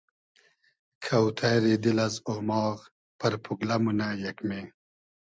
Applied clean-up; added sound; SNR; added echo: none; none; none; none.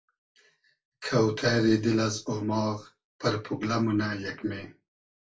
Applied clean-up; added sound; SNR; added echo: none; none; none; reverberation time 0.2 s.